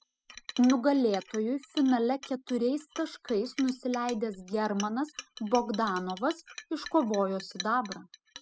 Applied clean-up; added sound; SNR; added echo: classical method spectral subtraction.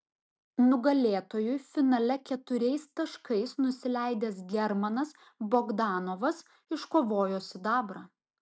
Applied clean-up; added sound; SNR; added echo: none; none; none; none.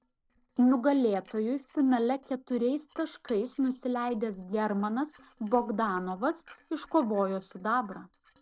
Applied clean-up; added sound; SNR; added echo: neural separator model SepFormer DNS4.